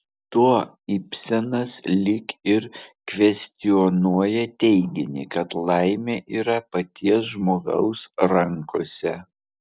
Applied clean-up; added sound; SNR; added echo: none; none; none; none.